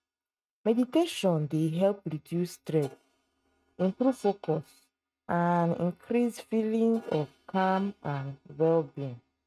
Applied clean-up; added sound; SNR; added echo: neural mask model RNNoise.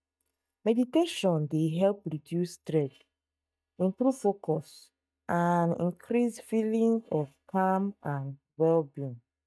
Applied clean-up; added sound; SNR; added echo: neural mask model DeepFilterNet 3.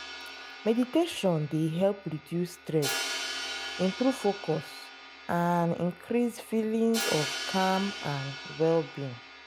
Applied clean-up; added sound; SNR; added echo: none; Crash cymbal; 9 dB; none.